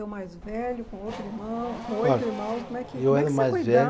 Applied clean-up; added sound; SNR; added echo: none; Race car, auto racing / Accelerating, revving, vroom; 14 dB; none.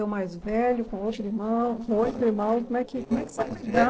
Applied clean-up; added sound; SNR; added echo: neural separator model SepFormer DNS4.